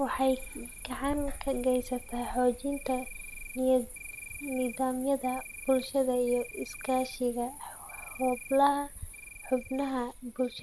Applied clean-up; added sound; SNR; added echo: none; Cricket; 0 dB; none.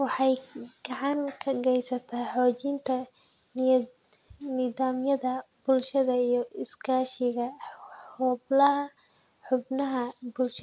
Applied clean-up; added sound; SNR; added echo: none; none; none; none.